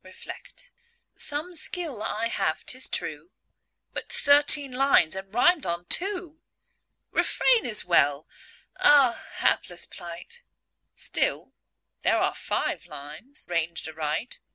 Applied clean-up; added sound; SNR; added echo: none; none; none; none.